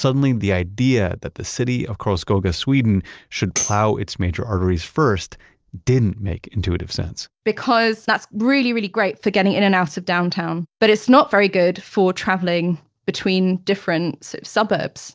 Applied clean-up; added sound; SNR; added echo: neural separator model SepFormer DNS4.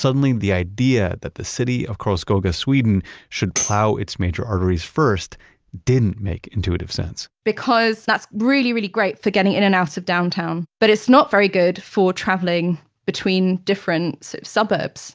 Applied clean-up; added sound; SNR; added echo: none; Tambourine; 11 dB; none.